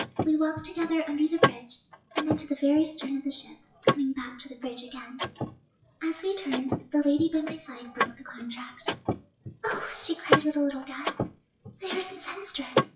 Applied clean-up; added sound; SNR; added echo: classical method WPE with log-MMSE.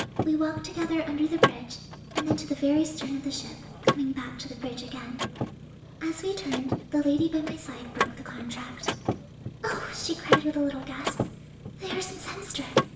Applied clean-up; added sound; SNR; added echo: none; Mechanisms / Car; 1 dB; reverberation time 0.8 s.